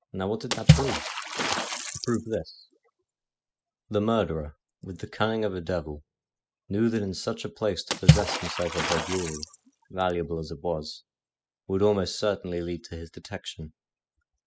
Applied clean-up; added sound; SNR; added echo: classical method spectral subtraction.